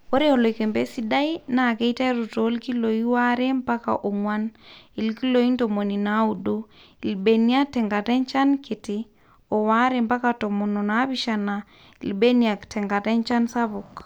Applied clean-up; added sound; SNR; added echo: none; none; none; none.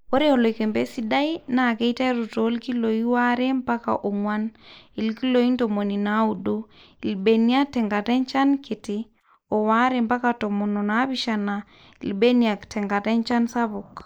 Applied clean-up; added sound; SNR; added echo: neural mask model Resemble Enhance denoiser.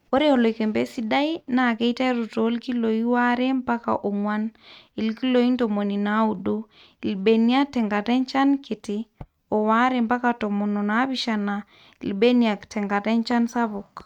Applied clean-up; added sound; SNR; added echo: neural mask model RNNoise.